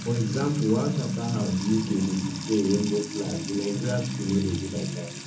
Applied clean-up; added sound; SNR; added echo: none; Trickle, dribble / Water tap, faucet / Music; 4 dB; reverberation time 0.4 s.